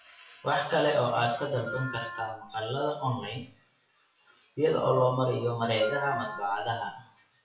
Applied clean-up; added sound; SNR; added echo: classical method WPE with log-MMSE.